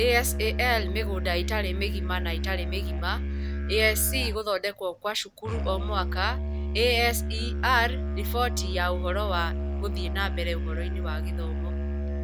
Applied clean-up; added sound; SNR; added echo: none; Musical instrument; 0 dB; none.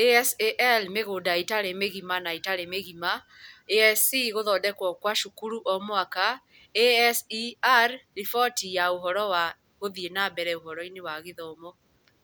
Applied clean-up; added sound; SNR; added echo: none; none; none; none.